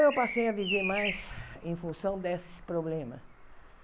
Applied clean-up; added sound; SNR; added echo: none; Bird vocalization, bird call, bird song; 8 dB; none.